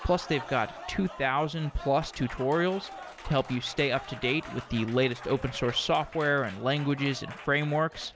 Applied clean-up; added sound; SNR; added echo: none; Applause; 15 dB; none.